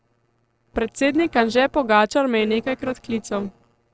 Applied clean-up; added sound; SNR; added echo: neural separator model SepFormer DNS4.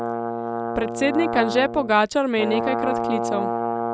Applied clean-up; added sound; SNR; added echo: none; Brass instrument; 3 dB; none.